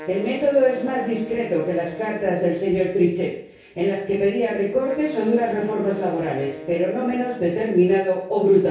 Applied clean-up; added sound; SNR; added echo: none; Wind instrument, woodwind instrument; 17 dB; reverberation time 0.6 s.